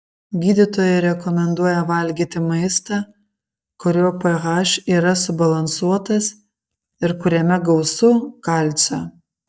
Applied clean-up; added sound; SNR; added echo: neural mask model DeepFilterNet 3.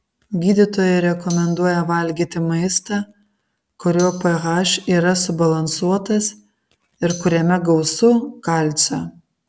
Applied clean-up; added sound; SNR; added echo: none; Tambourine; 18 dB; none.